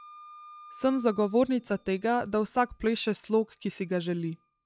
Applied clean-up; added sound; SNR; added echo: classical method log-MMSE.